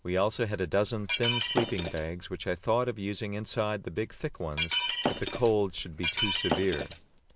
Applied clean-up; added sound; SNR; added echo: none; Shatter; 2 dB; none.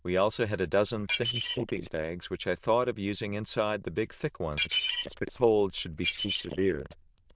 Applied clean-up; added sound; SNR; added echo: neural diffusion model UNIVERSE++.